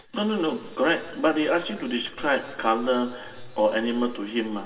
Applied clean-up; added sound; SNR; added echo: none; none; none; reverberation time 1.7 s.